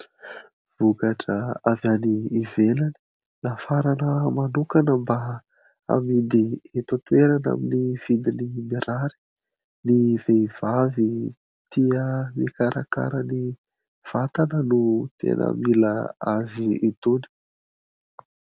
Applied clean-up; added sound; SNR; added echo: none; none; none; none.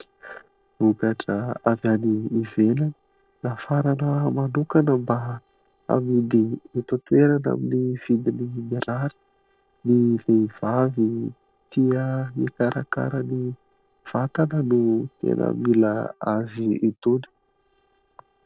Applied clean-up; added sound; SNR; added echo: neural separator model SepFormer DNS4.